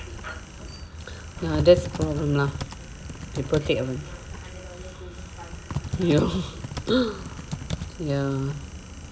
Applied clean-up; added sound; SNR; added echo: none; Typing; 9 dB; reverberation time 1.0 s.